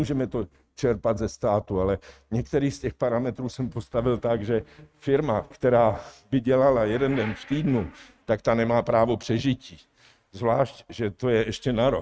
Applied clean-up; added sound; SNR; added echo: neural mask model RNNoise.